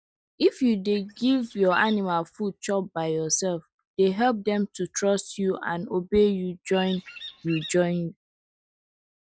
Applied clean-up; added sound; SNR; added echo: neural mask model Resemble Enhance denoiser.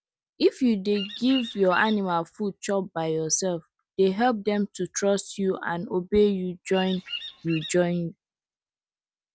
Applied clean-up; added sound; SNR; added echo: none; Bird vocalization, bird call, bird song; 12 dB; none.